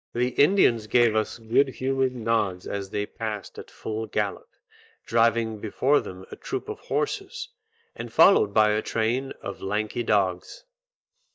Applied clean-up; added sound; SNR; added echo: neural mask model DeepFilterNet 3.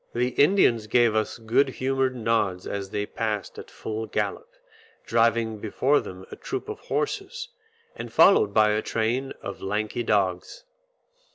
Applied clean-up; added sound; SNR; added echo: none; none; none; none.